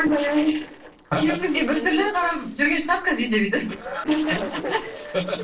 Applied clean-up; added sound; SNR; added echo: neural separator model SepFormer DNS4.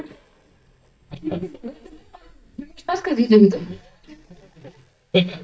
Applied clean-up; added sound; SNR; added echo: neural mask model DeepFilterNet 3.